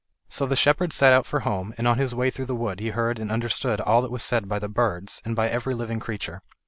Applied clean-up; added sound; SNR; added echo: none; none; none; none.